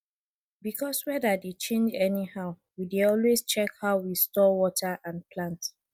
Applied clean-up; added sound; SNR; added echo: none; none; none; none.